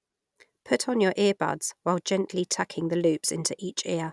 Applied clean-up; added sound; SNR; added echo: none; none; none; none.